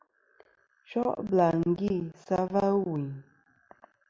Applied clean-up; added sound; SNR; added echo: none; none; none; none.